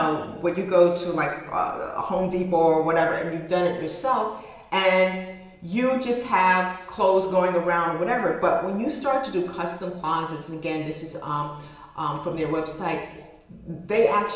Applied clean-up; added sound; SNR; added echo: none; none; none; reverberation time 1.1 s.